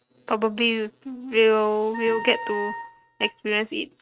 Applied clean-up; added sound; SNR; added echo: neural mask model RNNoise.